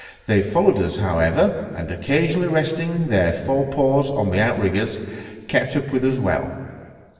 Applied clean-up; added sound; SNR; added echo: none; none; none; reverberation time 1.9 s.